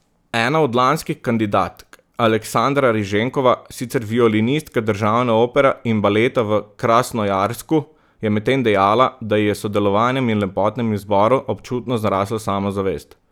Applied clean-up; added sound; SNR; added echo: none; none; none; none.